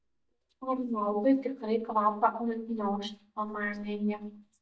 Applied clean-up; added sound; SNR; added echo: neural mask model DeepFilterNet 3.